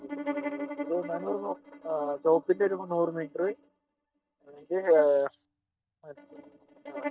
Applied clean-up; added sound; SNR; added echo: neural mask model DeepFilterNet 3.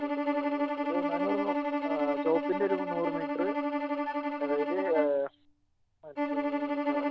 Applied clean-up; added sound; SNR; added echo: none; Bowed string instrument; -3 dB; none.